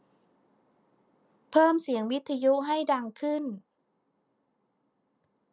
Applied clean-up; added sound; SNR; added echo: none; none; none; none.